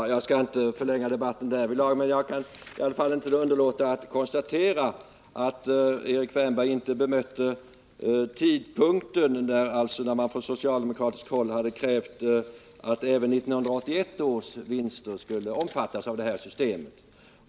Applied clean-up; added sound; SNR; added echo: none; none; none; none.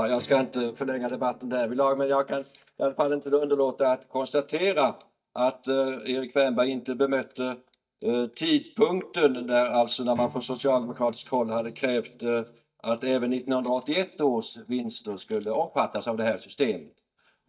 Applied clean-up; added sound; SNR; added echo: neural mask model DeepFilterNet 3.